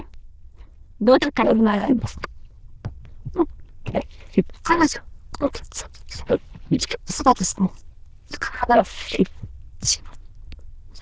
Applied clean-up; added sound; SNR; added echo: neural diffusion model UNIVERSE++.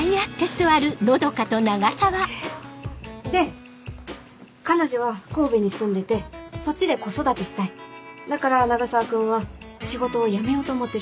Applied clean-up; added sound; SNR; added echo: none; none; none; none.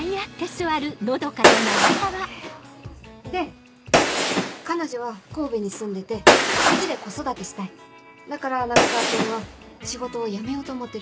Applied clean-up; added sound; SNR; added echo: none; Gunshot, gunfire; -5 dB; none.